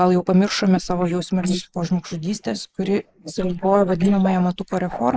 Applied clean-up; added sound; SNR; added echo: neural mask model Resemble Enhance denoiser.